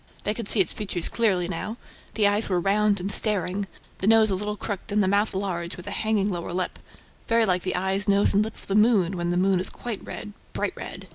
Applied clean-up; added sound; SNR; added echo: none; none; none; none.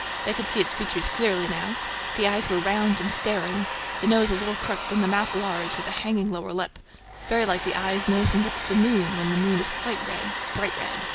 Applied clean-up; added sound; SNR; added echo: none; Domestic sounds, home sounds; 5 dB; none.